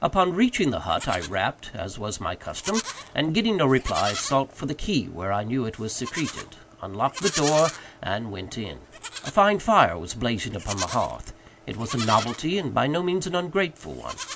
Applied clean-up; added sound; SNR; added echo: none; Livestock, farm animals, working animals; 13 dB; none.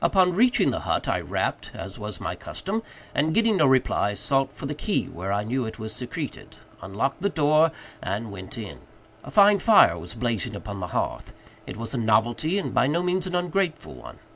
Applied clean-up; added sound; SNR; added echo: none; none; none; none.